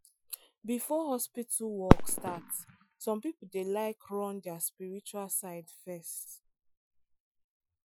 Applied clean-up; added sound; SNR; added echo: classical method Wiener filter.